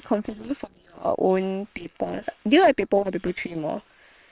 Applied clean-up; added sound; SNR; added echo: neural separator model SepFormer WHAM!.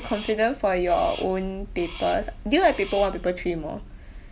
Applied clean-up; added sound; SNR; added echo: none; Crow; 19 dB; none.